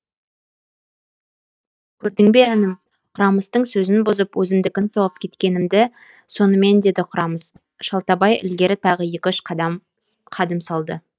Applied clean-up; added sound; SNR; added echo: neural mask model DeepFilterNet 3.